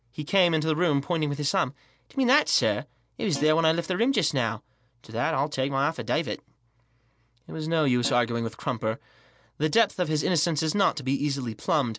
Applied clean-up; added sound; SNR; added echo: none; Guitar; 14 dB; none.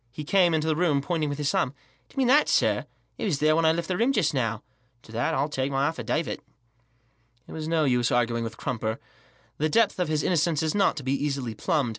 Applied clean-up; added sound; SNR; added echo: none; none; none; none.